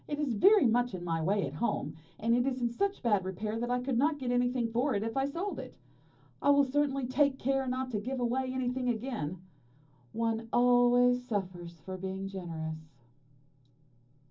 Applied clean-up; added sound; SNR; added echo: none; none; none; reverberation time 0.4 s.